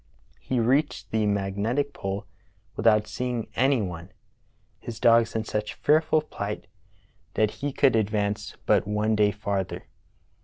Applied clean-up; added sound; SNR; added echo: none; none; none; none.